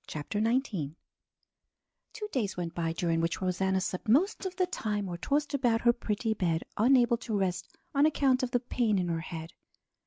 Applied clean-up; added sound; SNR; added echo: none; none; none; none.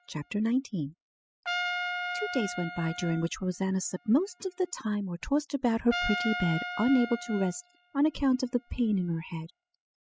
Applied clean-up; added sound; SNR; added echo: classical method spectral subtraction.